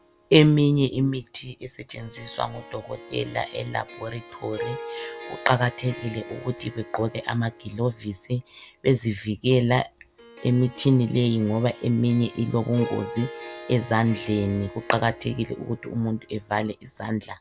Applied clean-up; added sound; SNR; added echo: none; Harp; 16 dB; none.